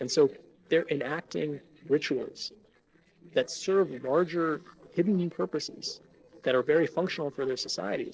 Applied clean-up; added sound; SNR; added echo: neural separator model SepFormer DNS4.